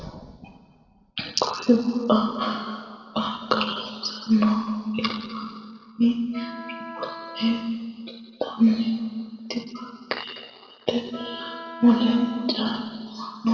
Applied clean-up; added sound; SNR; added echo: none; Wind instrument, woodwind instrument; 14 dB; reverberation time 1.9 s.